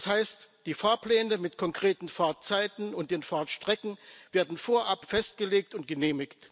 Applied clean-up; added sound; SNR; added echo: none; none; none; none.